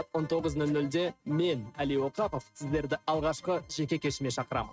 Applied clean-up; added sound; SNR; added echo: neural mask model RNNoise.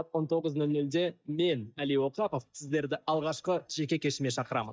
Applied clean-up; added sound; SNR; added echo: neural mask model DeepFilterNet 3.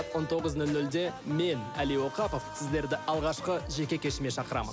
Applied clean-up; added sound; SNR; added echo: none; none; none; none.